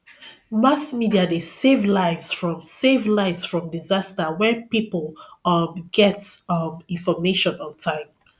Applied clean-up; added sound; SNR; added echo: none; none; none; none.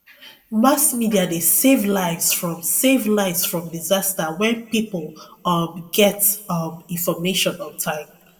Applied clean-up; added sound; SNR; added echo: none; none; none; reverberation time 0.6 s.